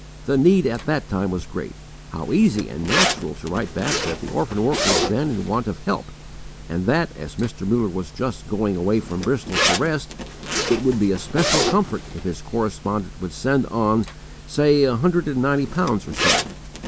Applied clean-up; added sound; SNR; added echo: none; Zipper (clothing); 6 dB; none.